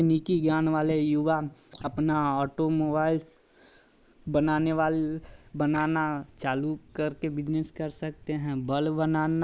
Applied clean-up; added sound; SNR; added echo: neural mask model Resemble Enhance denoiser.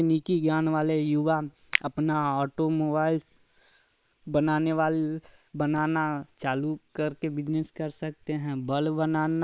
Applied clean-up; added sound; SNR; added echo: neural separator model SepFormer WHAM!.